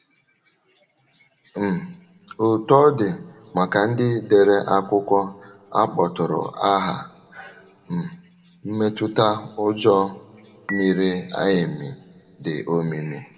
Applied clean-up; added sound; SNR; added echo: none; Dishes, pots, and pans / Chink, clink; 13 dB; reverberation time 1.1 s.